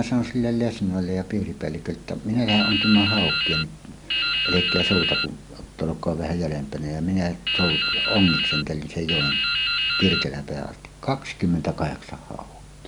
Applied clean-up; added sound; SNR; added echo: none; Drip; -1 dB; none.